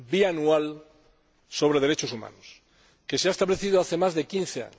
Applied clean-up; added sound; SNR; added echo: none; none; none; none.